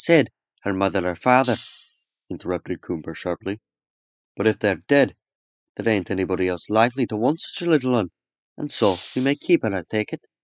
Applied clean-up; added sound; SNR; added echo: classical method spectral subtraction.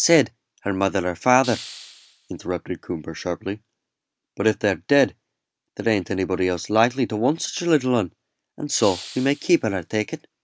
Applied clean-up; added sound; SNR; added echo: none; Hiss; 17 dB; none.